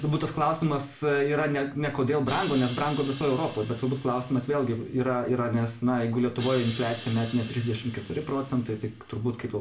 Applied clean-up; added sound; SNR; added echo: none; Crash cymbal; 16 dB; reverberation time 0.4 s.